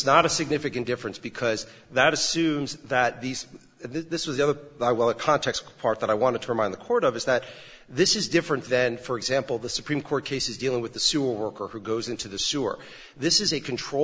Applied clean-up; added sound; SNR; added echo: none; none; none; none.